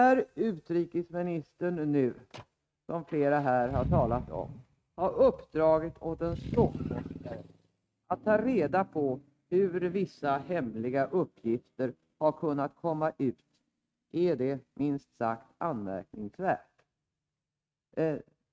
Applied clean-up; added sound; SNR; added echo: neural mask model RNNoise.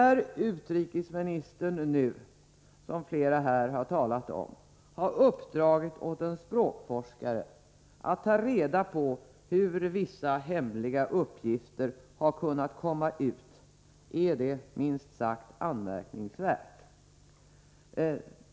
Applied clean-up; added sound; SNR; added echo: none; none; none; none.